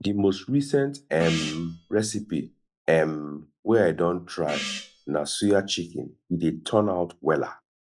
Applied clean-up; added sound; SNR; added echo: classical method log-MMSE.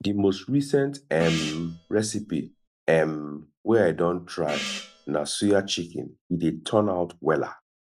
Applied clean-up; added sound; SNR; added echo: none; Gong; 11 dB; none.